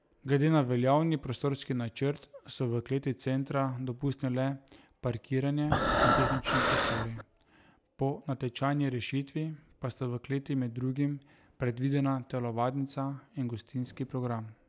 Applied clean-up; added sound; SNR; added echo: none; Breathing; -4 dB; none.